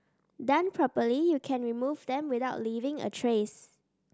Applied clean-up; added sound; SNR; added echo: none; none; none; none.